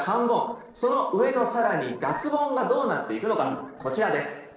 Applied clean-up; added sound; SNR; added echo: neural separator model SepFormer DNS4.